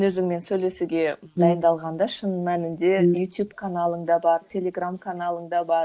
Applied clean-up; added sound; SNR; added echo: neural mask model Resemble Enhance denoiser.